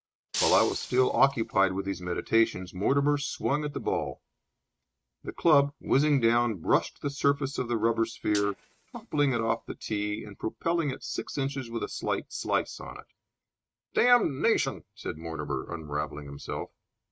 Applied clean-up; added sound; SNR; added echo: neural mask model RNNoise.